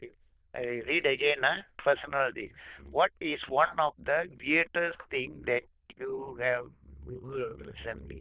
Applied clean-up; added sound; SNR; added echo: neural diffusion model UNIVERSE++.